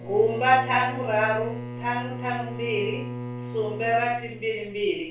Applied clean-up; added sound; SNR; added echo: none; Bowed string instrument; 9 dB; reverberation time 0.4 s.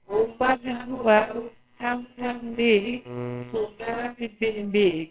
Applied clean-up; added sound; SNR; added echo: neural separator model SepFormer WHAMR!.